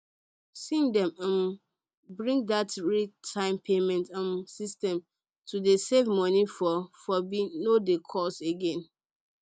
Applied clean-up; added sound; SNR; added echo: none; none; none; none.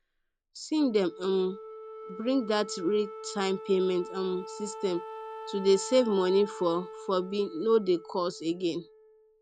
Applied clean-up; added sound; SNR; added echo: none; Wind instrument, woodwind instrument; 14 dB; none.